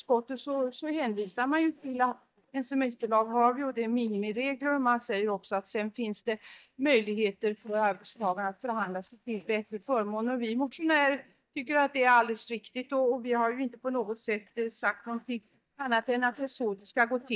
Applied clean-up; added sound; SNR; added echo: neural mask model DeepFilterNet 3.